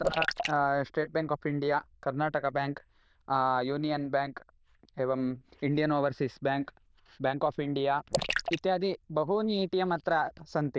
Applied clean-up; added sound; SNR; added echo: neural diffusion model UNIVERSE++.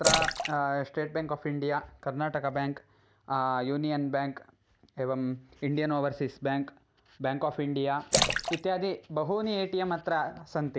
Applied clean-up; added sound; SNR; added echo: none; Splash, splatter; 2 dB; none.